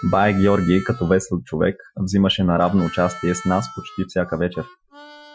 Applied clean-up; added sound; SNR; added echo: classical method Wiener filter.